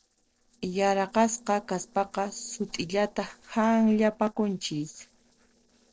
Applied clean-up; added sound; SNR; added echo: neural separator model SepFormer DNS4.